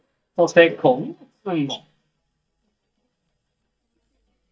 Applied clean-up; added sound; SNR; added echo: neural mask model DeepFilterNet 3.